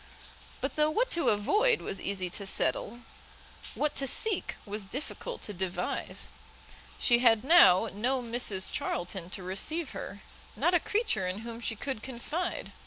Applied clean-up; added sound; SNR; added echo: none; Bathtub (filling or washing); 19 dB; none.